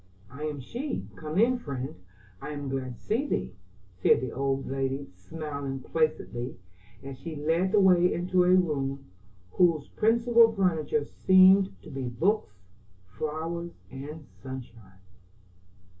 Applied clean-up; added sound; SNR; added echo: none; none; none; reverberation time 0.1 s.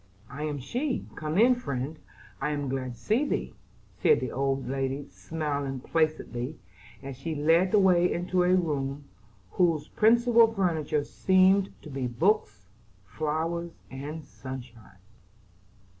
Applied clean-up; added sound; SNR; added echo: none; none; none; none.